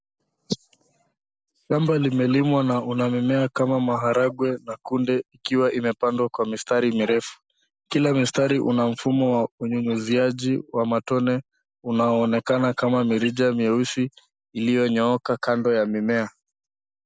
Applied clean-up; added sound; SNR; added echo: none; none; none; none.